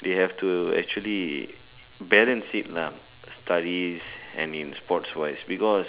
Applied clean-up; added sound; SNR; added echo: none; none; none; none.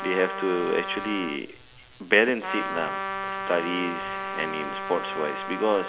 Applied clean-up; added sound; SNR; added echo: none; Trumpet; 6 dB; none.